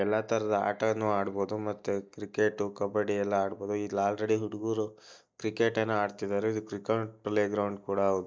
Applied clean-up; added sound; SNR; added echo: neural mask model DeepFilterNet 3.